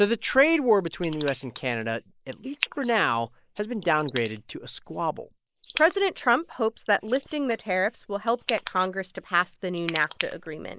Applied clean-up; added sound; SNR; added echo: neural mask model Resemble Enhance denoiser.